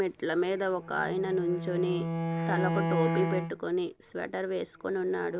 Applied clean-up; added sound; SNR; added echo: none; Bowed string instrument; 3 dB; none.